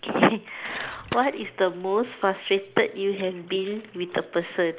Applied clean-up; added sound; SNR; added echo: neural mask model Resemble Enhance denoiser.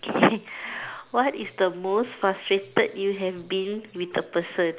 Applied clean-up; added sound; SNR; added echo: none; none; none; none.